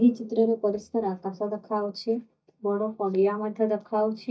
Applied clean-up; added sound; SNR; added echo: neural mask model DeepFilterNet 3.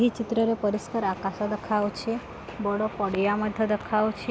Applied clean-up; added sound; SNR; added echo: none; none; none; none.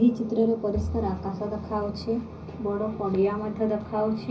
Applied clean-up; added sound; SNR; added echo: none; Bowed string instrument; 12 dB; reverberation time 0.5 s.